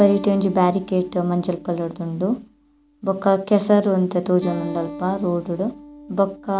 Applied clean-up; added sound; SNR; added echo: none; Acoustic guitar; 16 dB; none.